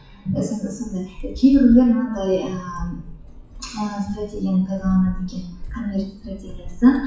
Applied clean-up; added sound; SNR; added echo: classical method WPE with log-MMSE.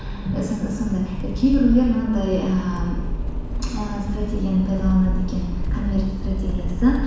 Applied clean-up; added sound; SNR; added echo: none; Accelerating, revving, vroom; 2 dB; reverberation time 1.1 s.